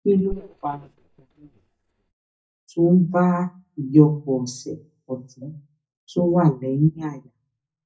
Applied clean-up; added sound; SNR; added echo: neural mask model DeepFilterNet 3.